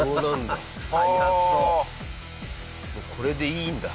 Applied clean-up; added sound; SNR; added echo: none; none; none; none.